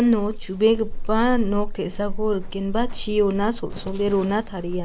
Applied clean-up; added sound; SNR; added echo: none; Livestock, farm animals, working animals; 4 dB; none.